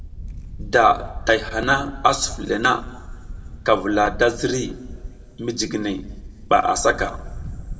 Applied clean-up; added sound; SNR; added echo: none; Camera; 12 dB; reverberation time 1.2 s.